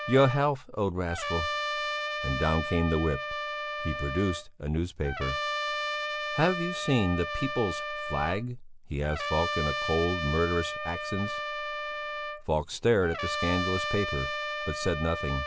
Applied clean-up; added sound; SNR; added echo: none; Trumpet; 4 dB; none.